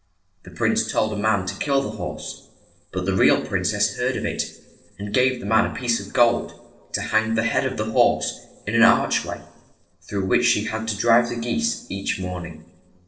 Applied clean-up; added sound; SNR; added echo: neural separator model SepFormer DNS4.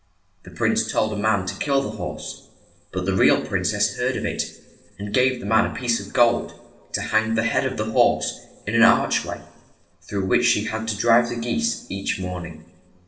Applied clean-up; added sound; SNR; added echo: none; Brass instrument; 19 dB; reverberation time 0.9 s.